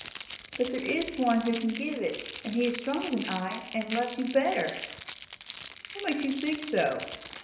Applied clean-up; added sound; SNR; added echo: none; Crackle; 11 dB; reverberation time 0.9 s.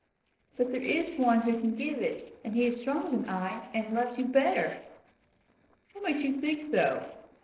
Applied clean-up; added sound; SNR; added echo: neural separator model SepFormer DNS4.